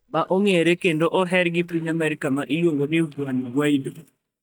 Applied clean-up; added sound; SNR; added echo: neural mask model DeepFilterNet 3.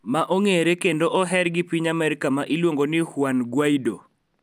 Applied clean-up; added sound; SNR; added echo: none; none; none; none.